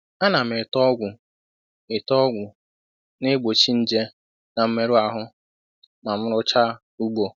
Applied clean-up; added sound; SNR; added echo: none; none; none; none.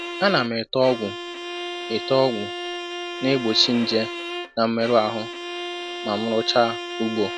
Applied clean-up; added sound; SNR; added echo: none; Bowed string instrument; 8 dB; none.